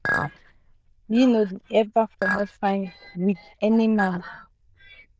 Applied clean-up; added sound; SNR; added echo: neural diffusion model UNIVERSE++.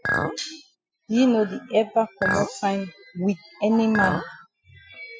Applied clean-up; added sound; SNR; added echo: classical method spectral subtraction.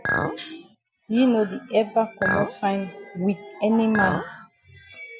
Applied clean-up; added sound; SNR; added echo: none; Chink, clink; 4 dB; none.